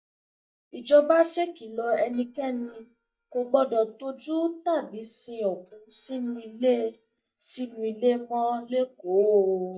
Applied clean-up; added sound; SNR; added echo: neural mask model DeepFilterNet 3.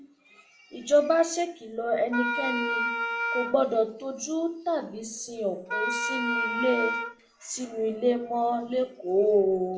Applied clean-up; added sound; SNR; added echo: none; Wind instrument, woodwind instrument; 2 dB; reverberation time 0.4 s.